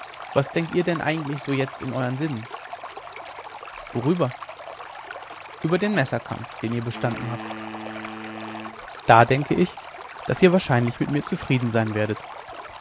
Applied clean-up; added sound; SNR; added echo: none; Stream + Wind instrument, woodwind instrument; 12 dB; none.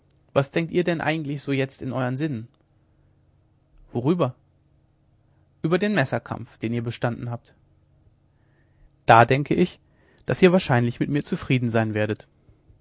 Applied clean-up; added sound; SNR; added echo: none; none; none; none.